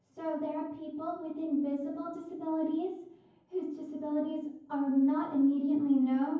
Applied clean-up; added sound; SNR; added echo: none; none; none; reverberation time 0.9 s.